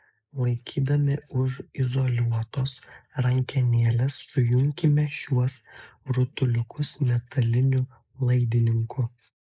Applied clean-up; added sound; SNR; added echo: neural mask model Resemble Enhance denoiser.